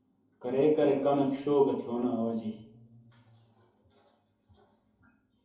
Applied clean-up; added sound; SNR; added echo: none; none; none; reverberation time 2.7 s.